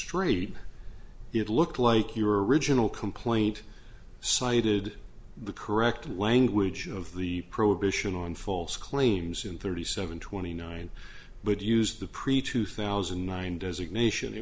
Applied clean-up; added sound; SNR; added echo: none; none; none; none.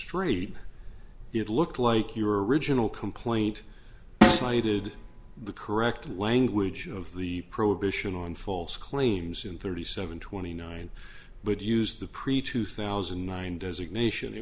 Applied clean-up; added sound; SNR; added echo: none; Snare drum; -2 dB; none.